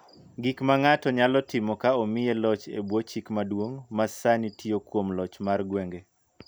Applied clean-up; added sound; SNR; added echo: none; none; none; none.